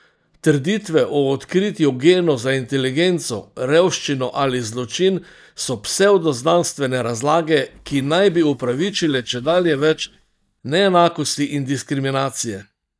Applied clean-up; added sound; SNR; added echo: neural mask model DeepFilterNet 3.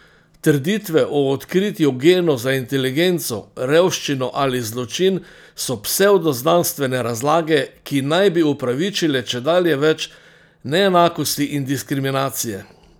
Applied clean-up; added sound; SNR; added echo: none; none; none; none.